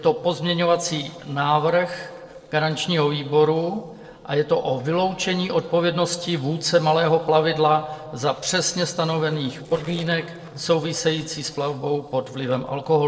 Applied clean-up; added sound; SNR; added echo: neural separator model SepFormer DNS4.